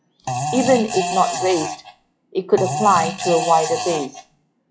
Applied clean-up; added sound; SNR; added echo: classical method log-MMSE.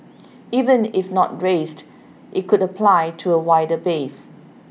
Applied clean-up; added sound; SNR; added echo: none; none; none; none.